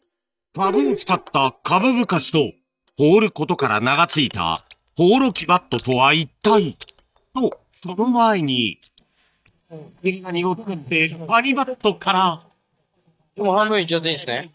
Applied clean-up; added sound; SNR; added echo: neural mask model DeepFilterNet 3.